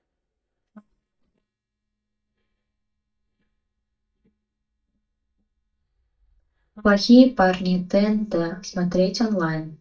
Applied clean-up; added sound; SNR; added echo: neural mask model DeepFilterNet 3.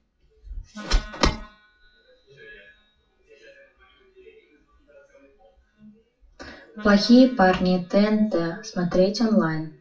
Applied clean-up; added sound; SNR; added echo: classical method WPE with log-MMSE.